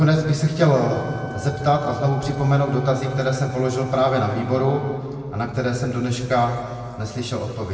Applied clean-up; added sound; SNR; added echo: none; Wind instrument, woodwind instrument; 19 dB; reverberation time 2.2 s.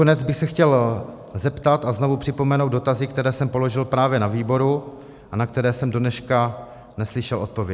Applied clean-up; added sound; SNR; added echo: none; none; none; none.